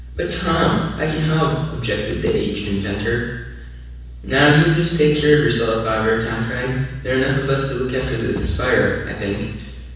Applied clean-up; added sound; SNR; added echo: neural separator model SepFormer DNS4.